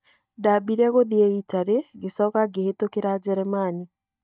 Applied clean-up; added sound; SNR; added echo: neural mask model DeepFilterNet 3.